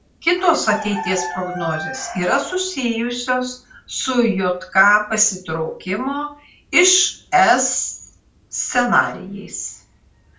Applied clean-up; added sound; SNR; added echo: none; Chicken, rooster; 15 dB; reverberation time 0.3 s.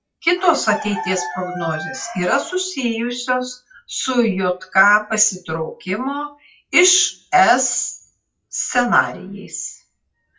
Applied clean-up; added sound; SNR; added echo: classical method WPE with log-MMSE.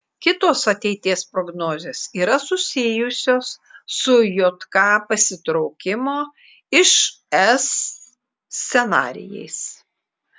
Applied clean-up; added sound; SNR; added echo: none; none; none; none.